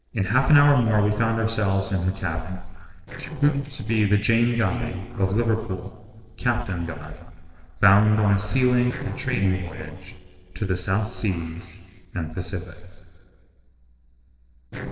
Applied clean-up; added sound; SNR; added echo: neural separator model SepFormer DNS4.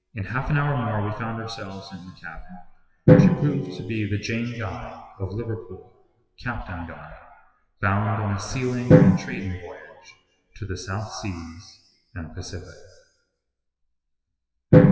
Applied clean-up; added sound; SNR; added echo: classical method WPE with log-MMSE.